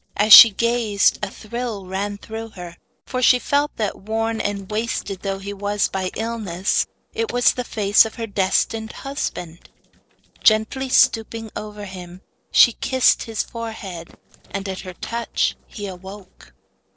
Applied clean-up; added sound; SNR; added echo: neural separator model SepFormer DNS4.